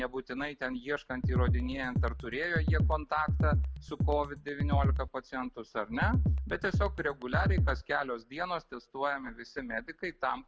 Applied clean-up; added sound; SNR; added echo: none; Drum kit; -5 dB; none.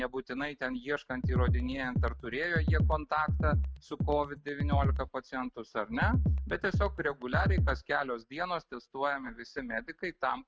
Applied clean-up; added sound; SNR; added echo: neural mask model RNNoise.